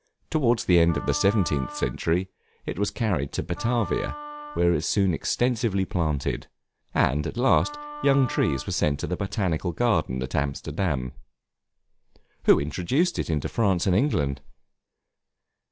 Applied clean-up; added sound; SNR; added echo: none; Wind instrument, woodwind instrument; 14 dB; none.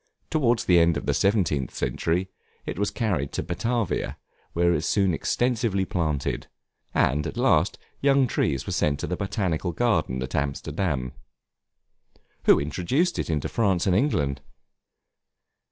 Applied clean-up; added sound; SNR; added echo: none; none; none; none.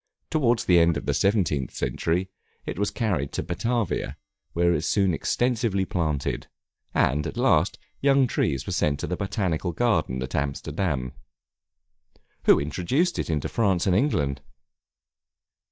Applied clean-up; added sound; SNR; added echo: neural mask model DeepFilterNet 3.